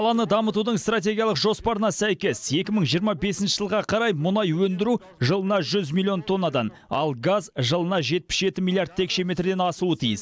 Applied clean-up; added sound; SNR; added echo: none; none; none; none.